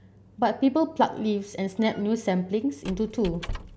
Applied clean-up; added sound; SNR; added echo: none; Squeak; 15 dB; none.